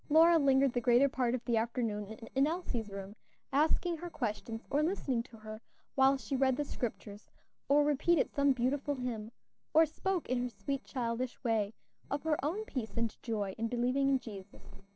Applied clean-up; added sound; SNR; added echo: neural separator model SepFormer DNS4.